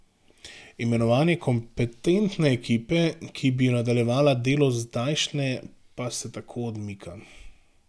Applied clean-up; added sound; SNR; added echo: none; none; none; none.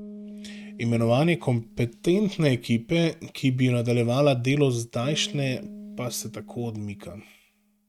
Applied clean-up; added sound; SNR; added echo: neural mask model RNNoise.